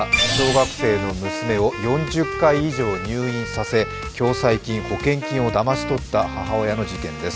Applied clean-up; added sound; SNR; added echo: none; Wind instrument, woodwind instrument; 9 dB; none.